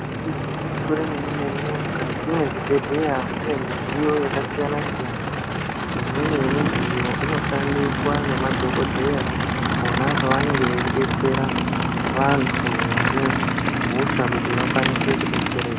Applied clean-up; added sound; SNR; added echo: none; Idling / Aircraft; -3 dB; none.